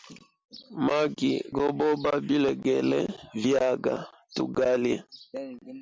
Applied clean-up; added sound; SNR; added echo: none; none; none; none.